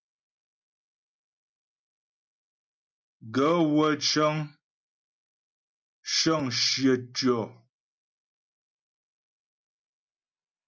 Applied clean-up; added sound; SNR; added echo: none; none; none; none.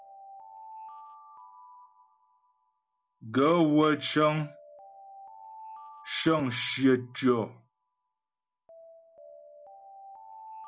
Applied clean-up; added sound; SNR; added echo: none; Alarm; 20 dB; none.